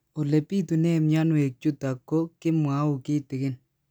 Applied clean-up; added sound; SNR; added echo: none; none; none; none.